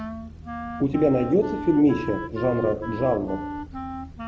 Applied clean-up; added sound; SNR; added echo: none; Wind instrument, woodwind instrument; 9 dB; none.